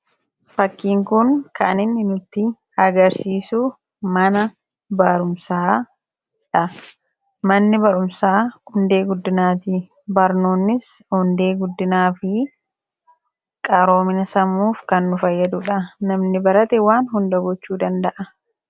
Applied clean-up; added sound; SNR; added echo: none; none; none; none.